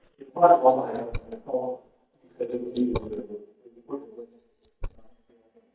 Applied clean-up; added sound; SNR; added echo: neural mask model DeepFilterNet 3.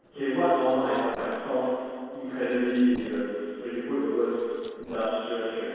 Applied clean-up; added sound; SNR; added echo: neural separator model SepFormer DNS4.